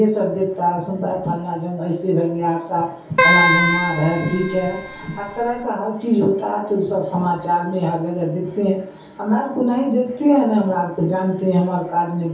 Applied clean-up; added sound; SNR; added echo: none; Keyboard (musical); 0 dB; reverberation time 0.6 s.